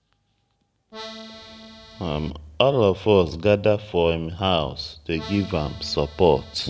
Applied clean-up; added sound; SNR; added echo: none; Accordion; 17 dB; none.